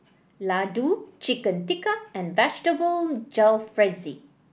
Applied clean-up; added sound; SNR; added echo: none; none; none; none.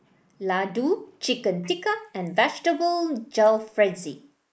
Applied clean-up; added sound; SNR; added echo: neural mask model Resemble Enhance denoiser.